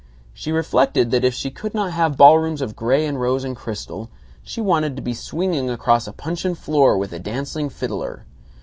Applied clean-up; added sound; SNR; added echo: none; none; none; none.